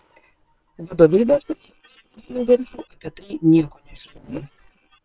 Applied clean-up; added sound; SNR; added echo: neural separator model SepFormer WHAM!.